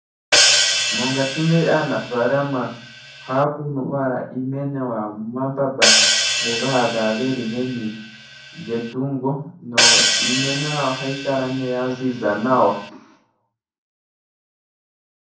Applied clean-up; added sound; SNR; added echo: none; Hi-hat; -2 dB; reverberation time 0.6 s.